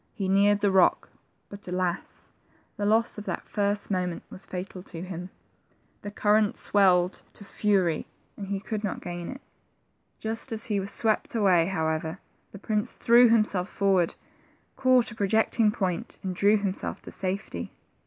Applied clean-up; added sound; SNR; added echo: none; none; none; none.